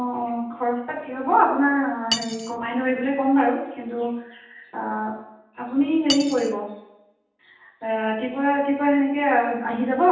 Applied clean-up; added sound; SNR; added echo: none; Cutlery, silverware; 11 dB; reverberation time 0.9 s.